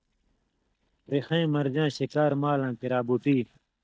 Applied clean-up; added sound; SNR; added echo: neural mask model DeepFilterNet 3.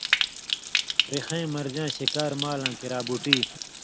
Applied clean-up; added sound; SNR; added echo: none; Stream; -2 dB; none.